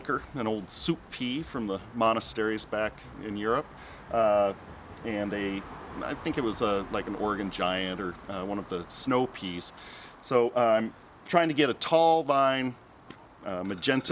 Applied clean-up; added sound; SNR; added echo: none; none; none; none.